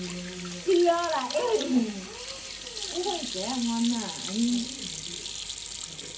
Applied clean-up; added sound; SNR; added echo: none; Sink (filling or washing) / Hands; 7 dB; reverberation time 0.3 s.